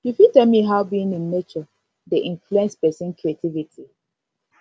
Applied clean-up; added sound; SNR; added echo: none; none; none; none.